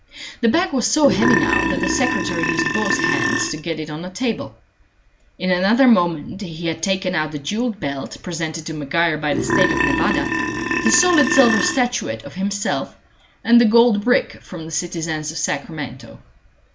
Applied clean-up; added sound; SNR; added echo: none; Burping, eructation; 0 dB; none.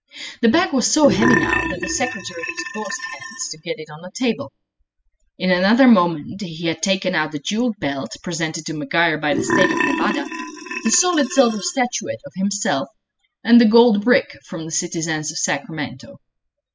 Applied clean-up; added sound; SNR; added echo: classical method spectral subtraction.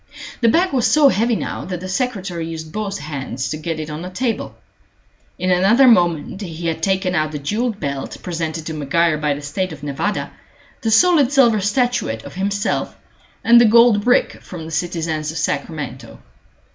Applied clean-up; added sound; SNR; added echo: none; none; none; none.